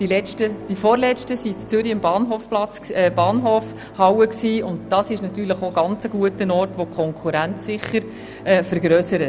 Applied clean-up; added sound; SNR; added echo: none; Musical instrument; 17 dB; none.